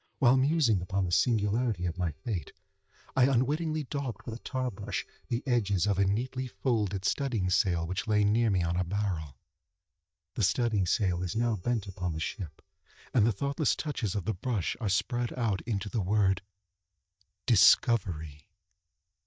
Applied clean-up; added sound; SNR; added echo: neural mask model DeepFilterNet 3.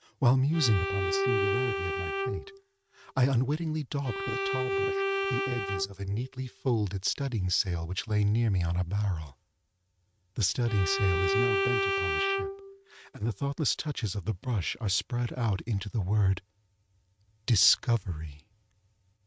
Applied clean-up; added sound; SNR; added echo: neural mask model RNNoise.